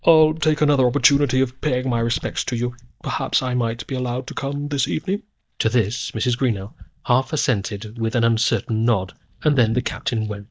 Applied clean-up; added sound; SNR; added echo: neural mask model DeepFilterNet 3.